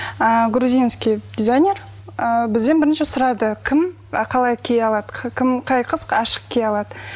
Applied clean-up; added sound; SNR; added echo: none; none; none; none.